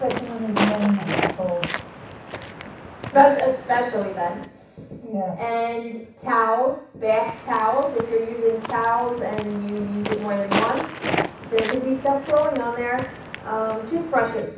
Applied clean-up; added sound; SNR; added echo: none; Walk, footsteps; 8 dB; reverberation time 0.7 s.